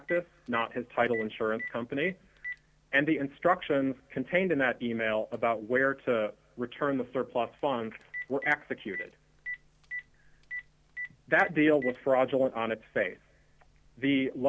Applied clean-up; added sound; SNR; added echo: none; Telephone; 15 dB; none.